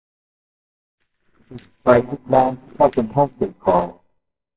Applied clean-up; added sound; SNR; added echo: neural separator model SepFormer WHAMR!.